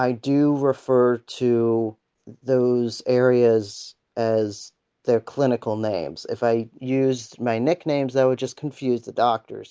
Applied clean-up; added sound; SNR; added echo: none; none; none; none.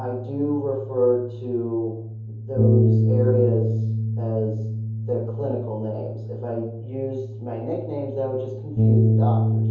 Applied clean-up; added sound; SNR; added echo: none; Bass guitar; -4 dB; reverberation time 0.7 s.